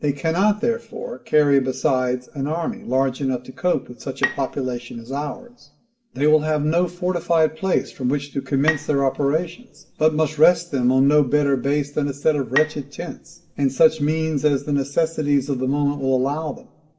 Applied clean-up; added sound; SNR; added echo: none; Bowed string instrument; 11 dB; reverberation time 0.4 s.